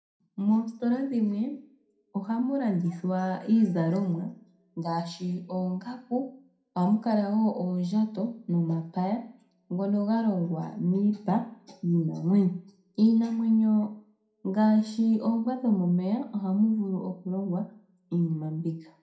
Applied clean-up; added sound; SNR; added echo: none; none; none; reverberation time 0.4 s.